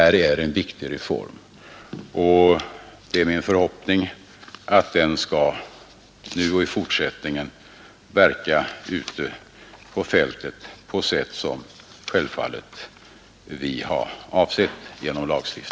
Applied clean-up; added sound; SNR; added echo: none; none; none; none.